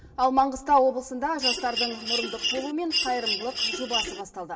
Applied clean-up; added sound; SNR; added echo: none; Mechanisms; 2 dB; reverberation time 1.4 s.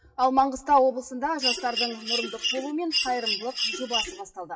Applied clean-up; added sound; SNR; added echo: classical method WPE with log-MMSE.